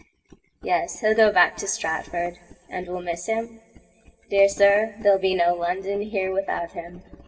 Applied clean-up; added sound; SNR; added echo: none; none; none; reverberation time 2.7 s.